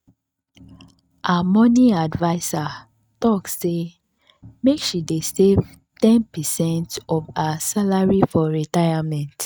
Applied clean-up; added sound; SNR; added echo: neural mask model RNNoise.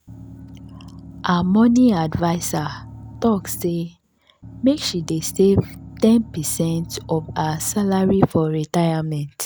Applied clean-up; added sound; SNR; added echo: none; Engine; 17 dB; none.